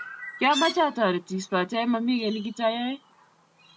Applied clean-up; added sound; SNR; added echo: none; Chirp, tweet; 14 dB; none.